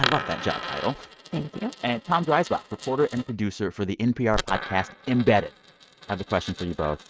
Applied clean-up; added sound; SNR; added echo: neural mask model RNNoise.